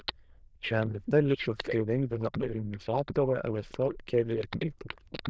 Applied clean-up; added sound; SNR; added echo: neural diffusion model UNIVERSE++.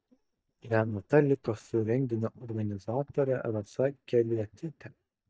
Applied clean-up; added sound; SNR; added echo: neural mask model DeepFilterNet 3.